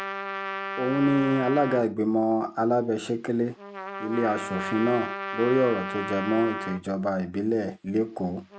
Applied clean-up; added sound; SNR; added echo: none; Trumpet; 9 dB; none.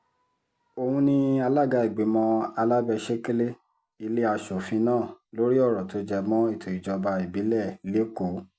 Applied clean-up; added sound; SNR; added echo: none; none; none; none.